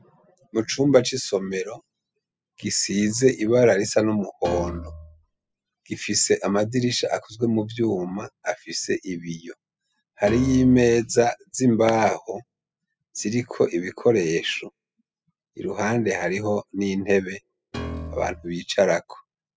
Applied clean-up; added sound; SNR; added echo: classical method spectral subtraction.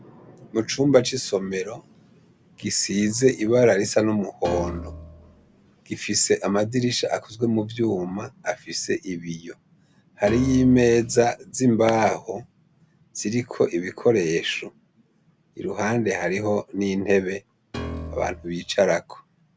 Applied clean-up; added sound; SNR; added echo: none; Piano; 11 dB; none.